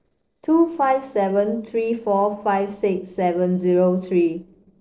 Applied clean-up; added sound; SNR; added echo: neural separator model SepFormer DNS4.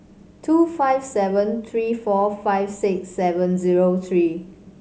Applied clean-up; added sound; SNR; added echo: none; none; none; none.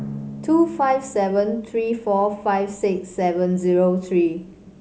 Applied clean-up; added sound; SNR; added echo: none; Drum; 18 dB; none.